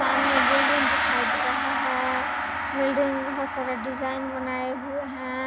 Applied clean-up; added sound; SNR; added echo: none; Gong; -3 dB; none.